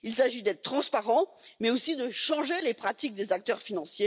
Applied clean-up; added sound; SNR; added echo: none; none; none; none.